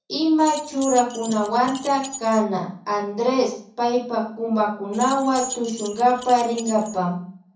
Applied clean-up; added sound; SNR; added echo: none; Keys jangling; 14 dB; reverberation time 0.6 s.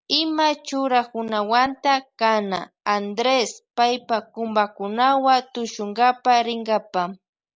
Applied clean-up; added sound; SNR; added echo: none; none; none; none.